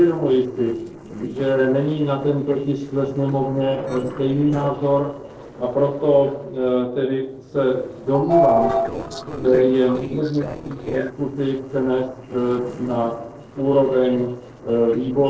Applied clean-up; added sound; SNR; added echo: neural separator model SepFormer DNS4.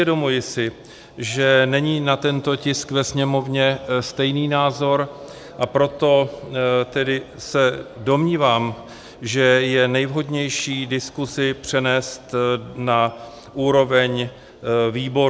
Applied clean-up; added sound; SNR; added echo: none; none; none; none.